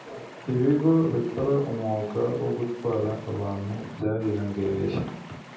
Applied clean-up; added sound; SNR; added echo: none; Stream; 18 dB; reverberation time 0.6 s.